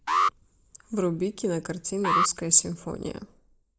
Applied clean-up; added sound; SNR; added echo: neural mask model Resemble Enhance denoiser.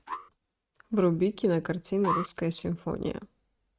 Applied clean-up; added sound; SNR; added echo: neural mask model RNNoise.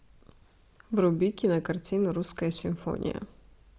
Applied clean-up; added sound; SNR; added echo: none; none; none; none.